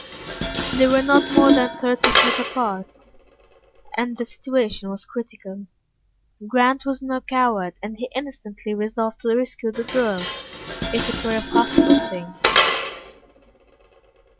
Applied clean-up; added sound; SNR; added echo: none; Dishes, pots, and pans; 0 dB; none.